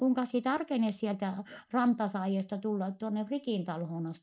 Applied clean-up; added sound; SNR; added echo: neural mask model Resemble Enhance denoiser.